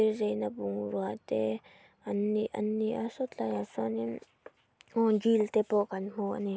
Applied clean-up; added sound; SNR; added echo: none; none; none; none.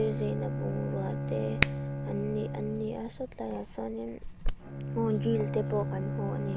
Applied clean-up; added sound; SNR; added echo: none; Hands + Bowed string instrument; -1 dB; none.